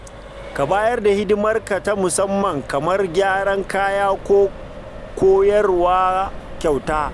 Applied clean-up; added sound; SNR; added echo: none; Accelerating, revving, vroom; 15 dB; none.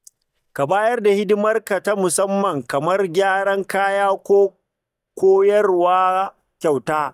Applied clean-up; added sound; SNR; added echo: neural mask model DeepFilterNet 3.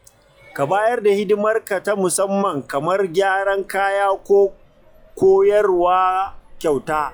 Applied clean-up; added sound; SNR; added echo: classical method log-MMSE.